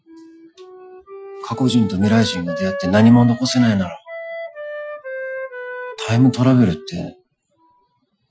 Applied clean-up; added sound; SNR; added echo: classical method Wiener filter.